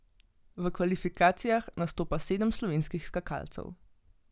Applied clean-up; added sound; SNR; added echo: none; none; none; none.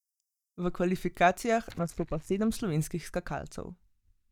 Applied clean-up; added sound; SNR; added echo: neural mask model DeepFilterNet 3.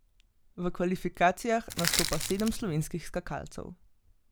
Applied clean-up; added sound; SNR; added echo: none; Crushing; 2 dB; none.